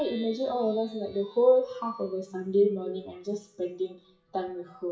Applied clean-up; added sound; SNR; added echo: classical method WPE with log-MMSE.